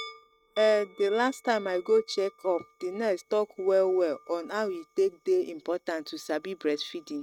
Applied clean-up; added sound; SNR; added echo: neural mask model RNNoise.